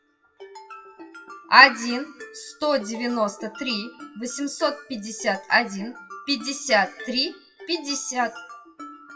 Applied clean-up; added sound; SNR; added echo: classical method WPE with log-MMSE.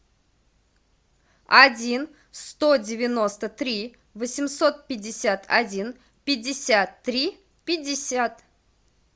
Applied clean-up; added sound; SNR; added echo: none; none; none; none.